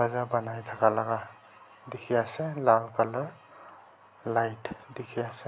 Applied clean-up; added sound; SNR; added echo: none; none; none; none.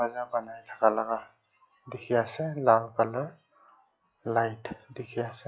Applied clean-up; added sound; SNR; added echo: classical method log-MMSE.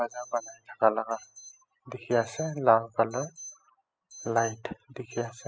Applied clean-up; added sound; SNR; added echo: classical method spectral subtraction.